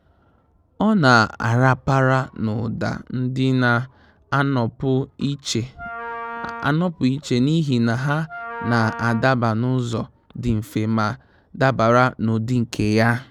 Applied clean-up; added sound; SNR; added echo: none; Wind instrument, woodwind instrument; 12 dB; none.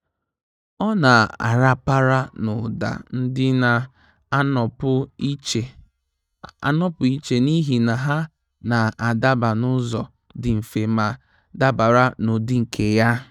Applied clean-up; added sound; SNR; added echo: neural mask model DeepFilterNet 3.